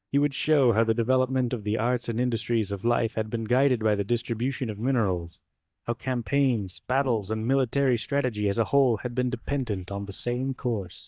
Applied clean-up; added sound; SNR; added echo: neural mask model DeepFilterNet 3.